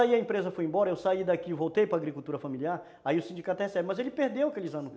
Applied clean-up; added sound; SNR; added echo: none; none; none; none.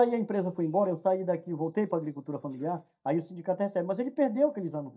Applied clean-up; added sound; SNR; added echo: neural mask model DeepFilterNet 3.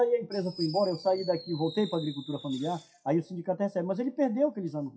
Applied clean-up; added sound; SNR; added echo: classical method WPE with log-MMSE.